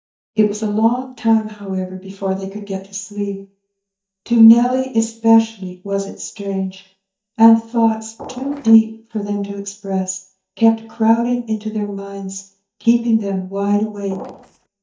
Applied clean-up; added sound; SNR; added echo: neural mask model DeepFilterNet 3.